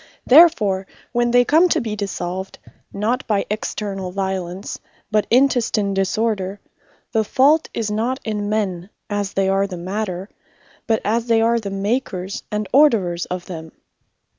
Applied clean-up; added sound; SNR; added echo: none; none; none; none.